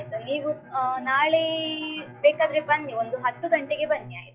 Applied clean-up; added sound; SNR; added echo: classical method log-MMSE.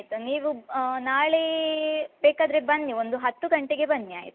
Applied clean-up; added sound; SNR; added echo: none; none; none; none.